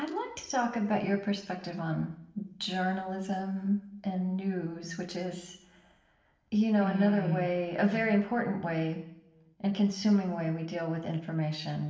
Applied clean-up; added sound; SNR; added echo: none; none; none; reverberation time 0.8 s.